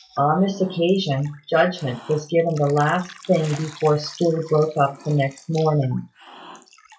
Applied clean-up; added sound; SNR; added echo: classical method log-MMSE.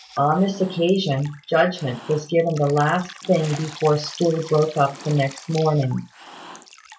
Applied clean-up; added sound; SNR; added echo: none; Drip + Cat; 19 dB; none.